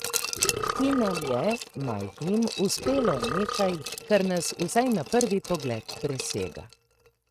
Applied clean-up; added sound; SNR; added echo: neural mask model RNNoise.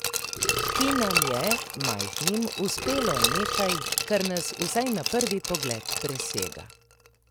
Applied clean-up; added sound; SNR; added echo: none; Burping, eructation + Glass; -1 dB; none.